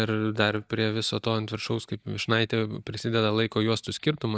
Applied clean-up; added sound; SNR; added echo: neural mask model DeepFilterNet 3.